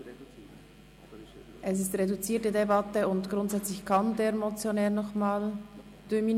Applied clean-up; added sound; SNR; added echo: none; none; none; none.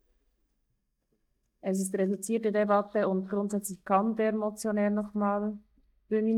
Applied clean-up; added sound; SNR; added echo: neural mask model DeepFilterNet 3.